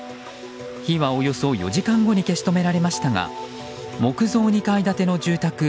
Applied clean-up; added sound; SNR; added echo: none; none; none; none.